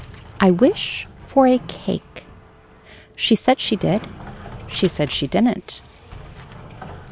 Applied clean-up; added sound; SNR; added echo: none; Sliding door; 17 dB; none.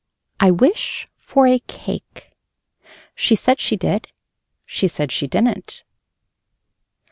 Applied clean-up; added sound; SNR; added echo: none; none; none; none.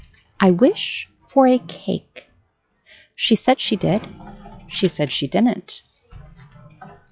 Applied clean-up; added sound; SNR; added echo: classical method log-MMSE.